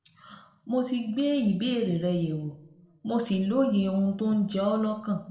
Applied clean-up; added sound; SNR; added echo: neural separator model SepFormer DNS4.